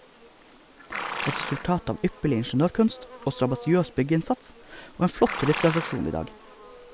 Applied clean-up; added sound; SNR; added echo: none; Livestock, farm animals, working animals; 11 dB; none.